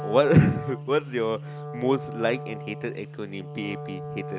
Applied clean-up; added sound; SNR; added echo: none; Wind instrument, woodwind instrument; 10 dB; none.